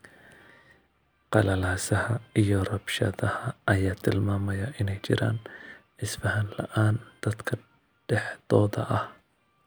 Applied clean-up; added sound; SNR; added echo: none; none; none; none.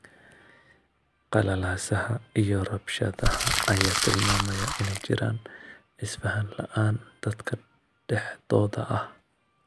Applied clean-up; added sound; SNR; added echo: none; Crumpling, crinkling; -1 dB; none.